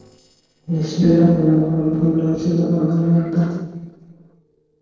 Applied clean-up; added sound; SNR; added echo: neural separator model SepFormer DNS4.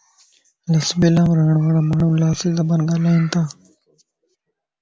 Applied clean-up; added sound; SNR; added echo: none; none; none; none.